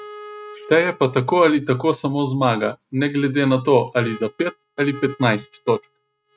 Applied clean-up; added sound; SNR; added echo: neural mask model RNNoise.